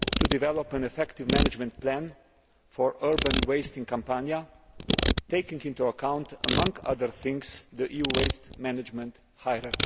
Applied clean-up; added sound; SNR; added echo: none; Ratchet, pawl; 2 dB; none.